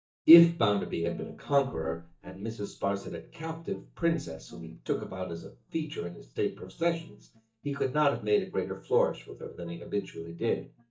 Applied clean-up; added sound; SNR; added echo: neural mask model DeepFilterNet 3.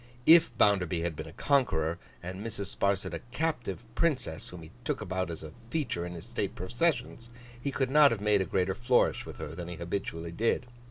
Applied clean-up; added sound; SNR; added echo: none; none; none; none.